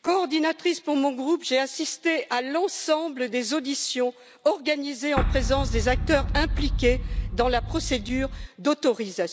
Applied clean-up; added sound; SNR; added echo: none; Boom; 1 dB; none.